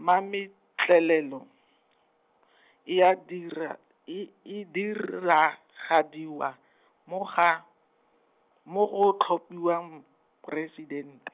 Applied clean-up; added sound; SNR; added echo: none; none; none; none.